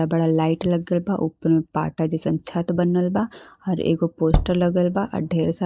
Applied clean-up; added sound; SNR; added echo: neural mask model DeepFilterNet 3.